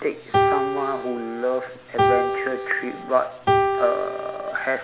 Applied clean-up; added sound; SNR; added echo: none; Piano; -2 dB; none.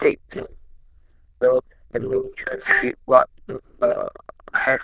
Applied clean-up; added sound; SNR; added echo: neural diffusion model UNIVERSE++.